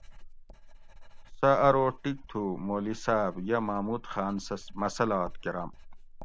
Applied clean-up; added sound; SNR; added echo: none; Writing; 13 dB; none.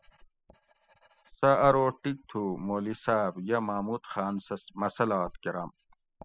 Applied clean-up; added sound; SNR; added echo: classical method spectral subtraction.